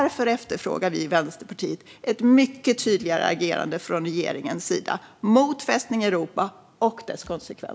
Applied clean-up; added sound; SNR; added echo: none; none; none; none.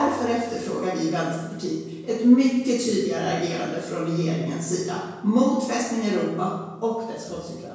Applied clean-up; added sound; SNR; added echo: none; none; none; reverberation time 1.0 s.